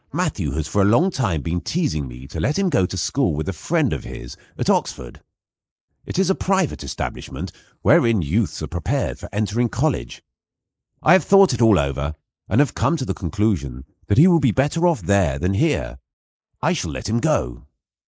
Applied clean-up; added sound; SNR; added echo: neural mask model Resemble Enhance denoiser.